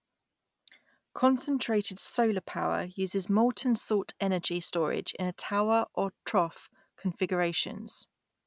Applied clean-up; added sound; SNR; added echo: none; none; none; none.